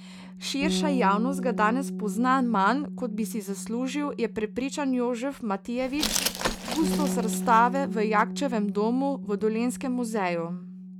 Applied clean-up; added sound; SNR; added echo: none; Glass + Bass guitar; 5 dB; none.